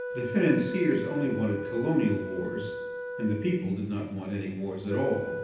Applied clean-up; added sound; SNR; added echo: none; Wind instrument, woodwind instrument; 8 dB; reverberation time 0.9 s.